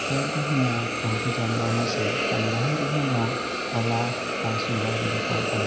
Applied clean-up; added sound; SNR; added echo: none; Hiss; 0 dB; reverberation time 0.9 s.